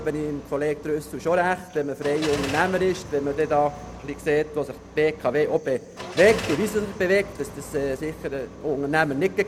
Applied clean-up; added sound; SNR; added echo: none; Car; 13 dB; none.